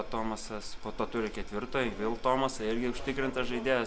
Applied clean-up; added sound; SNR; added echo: none; none; none; none.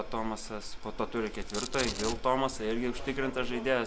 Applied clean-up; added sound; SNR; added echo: none; Domestic sounds, home sounds; 12 dB; none.